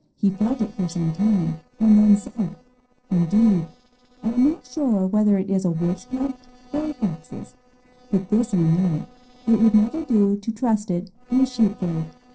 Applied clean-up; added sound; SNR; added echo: neural separator model SepFormer DNS4.